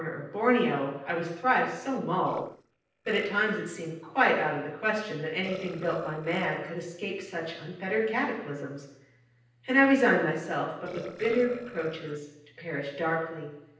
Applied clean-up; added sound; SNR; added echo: neural separator model SepFormer DNS4.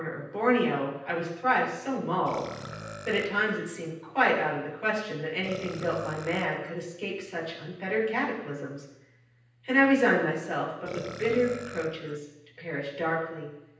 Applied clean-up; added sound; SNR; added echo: none; Burping, eructation; 15 dB; reverberation time 0.9 s.